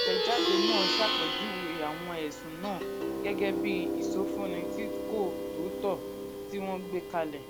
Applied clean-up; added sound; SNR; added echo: none; Plucked string instrument; -4 dB; none.